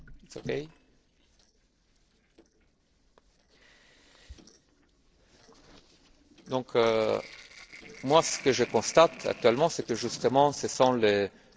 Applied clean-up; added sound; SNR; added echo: neural separator model SepFormer DNS4.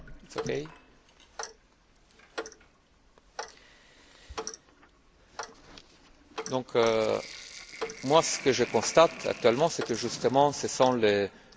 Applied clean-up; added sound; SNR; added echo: none; Sink (filling or washing) + Clock; 14 dB; none.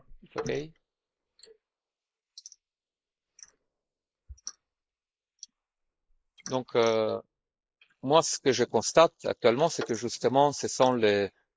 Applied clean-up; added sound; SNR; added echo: neural mask model Resemble Enhance denoiser.